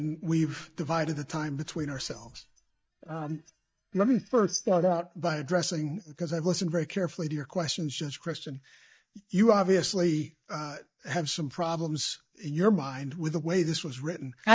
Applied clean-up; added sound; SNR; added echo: neural mask model DeepFilterNet 3.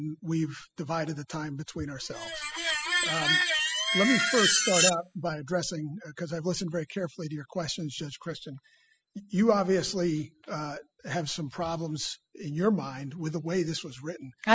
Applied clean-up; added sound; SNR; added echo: classical method spectral subtraction.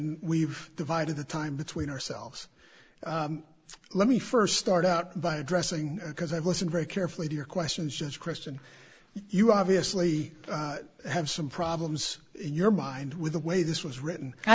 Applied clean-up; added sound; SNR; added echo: none; none; none; none.